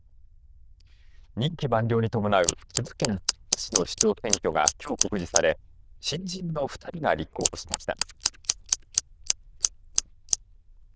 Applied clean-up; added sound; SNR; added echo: neural diffusion model UNIVERSE++.